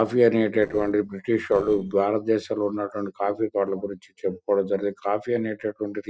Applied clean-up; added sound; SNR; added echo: neural separator model SepFormer DNS4.